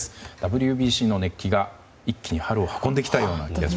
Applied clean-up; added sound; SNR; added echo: none; none; none; none.